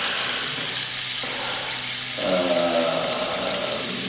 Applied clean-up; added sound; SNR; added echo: none; Rattle (instrument); 4 dB; reverberation time 1.1 s.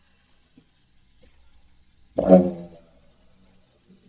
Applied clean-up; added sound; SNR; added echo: neural mask model DeepFilterNet 3.